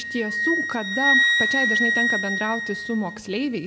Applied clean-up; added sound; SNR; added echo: none; Wind instrument, woodwind instrument; -4 dB; none.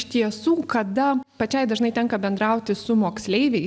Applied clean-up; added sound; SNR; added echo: none; none; none; none.